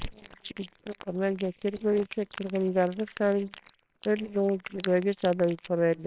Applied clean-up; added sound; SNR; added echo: neural separator model SepFormer WHAMR!.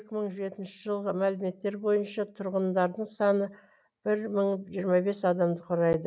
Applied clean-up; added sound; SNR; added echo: none; none; none; none.